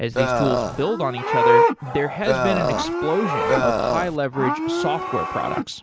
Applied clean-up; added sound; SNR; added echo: none; Livestock, farm animals, working animals + Burping, eructation; -3 dB; none.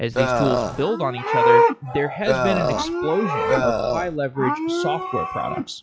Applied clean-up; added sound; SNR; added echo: classical method log-MMSE.